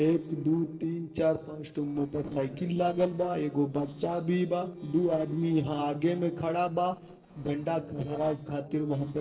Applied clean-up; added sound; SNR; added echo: neural separator model SepFormer DNS4.